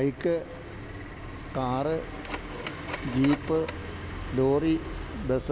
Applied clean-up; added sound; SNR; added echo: none; Telephone; 16 dB; none.